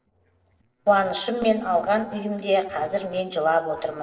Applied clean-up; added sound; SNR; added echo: neural separator model SepFormer DNS4.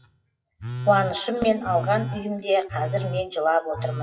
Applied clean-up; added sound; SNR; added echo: classical method WPE with log-MMSE.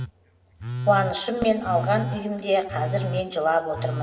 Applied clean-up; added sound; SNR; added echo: none; Telephone; 7 dB; reverberation time 1.8 s.